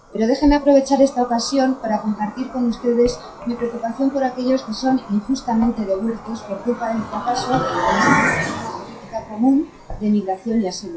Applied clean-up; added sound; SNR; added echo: classical method WPE with log-MMSE.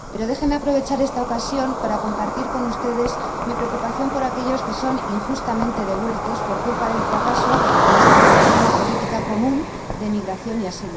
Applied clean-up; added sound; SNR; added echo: none; Cricket; -4 dB; reverberation time 0.3 s.